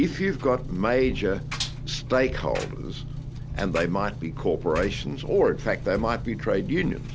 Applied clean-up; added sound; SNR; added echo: none; Engine; 7 dB; none.